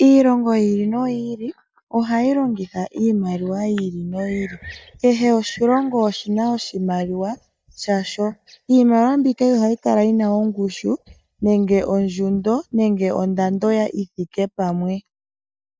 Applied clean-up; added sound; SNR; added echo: neural mask model DeepFilterNet 3.